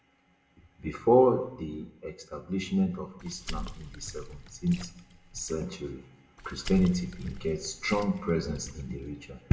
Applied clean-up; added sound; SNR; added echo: none; Water / Splash, splatter; 13 dB; reverberation time 0.6 s.